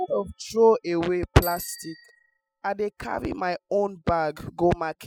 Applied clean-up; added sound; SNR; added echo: classical method spectral subtraction.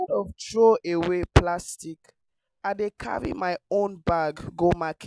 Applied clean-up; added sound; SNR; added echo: none; none; none; none.